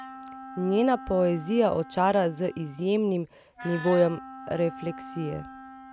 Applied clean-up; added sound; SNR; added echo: none; Wind instrument, woodwind instrument; 15 dB; none.